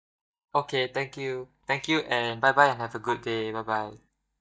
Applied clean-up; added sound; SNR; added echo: neural mask model DeepFilterNet 3.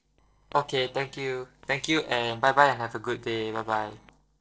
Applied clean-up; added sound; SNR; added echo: neural separator model SepFormer DNS4.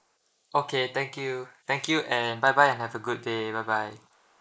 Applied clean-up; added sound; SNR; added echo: neural mask model Resemble Enhance denoiser.